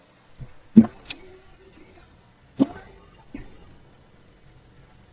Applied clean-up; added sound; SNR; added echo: neural mask model DeepFilterNet 3.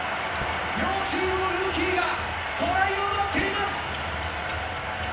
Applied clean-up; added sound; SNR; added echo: none; Gunshot, gunfire; 17 dB; reverberation time 0.9 s.